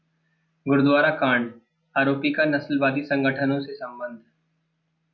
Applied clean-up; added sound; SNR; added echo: none; none; none; none.